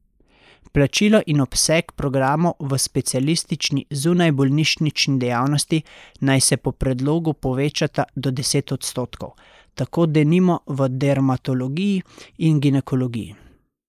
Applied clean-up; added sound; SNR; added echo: neural mask model Resemble Enhance denoiser.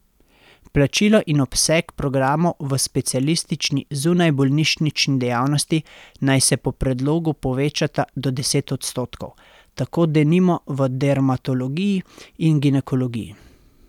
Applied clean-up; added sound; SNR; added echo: none; none; none; none.